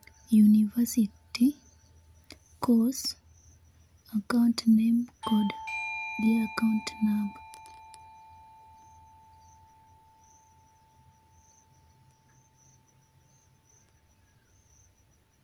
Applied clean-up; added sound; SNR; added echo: none; Bell / Doorbell; 17 dB; none.